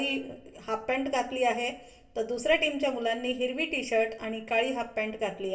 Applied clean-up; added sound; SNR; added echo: none; none; none; reverberation time 0.3 s.